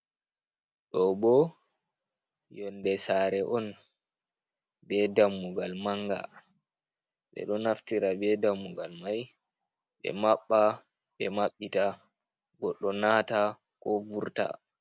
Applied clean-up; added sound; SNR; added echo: none; none; none; none.